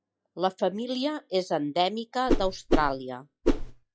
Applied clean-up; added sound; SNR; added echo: classical method log-MMSE.